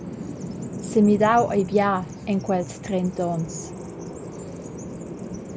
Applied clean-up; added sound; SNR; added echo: none; Bird vocalization, bird call, bird song; 9 dB; none.